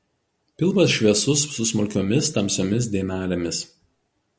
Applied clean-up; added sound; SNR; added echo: none; none; none; none.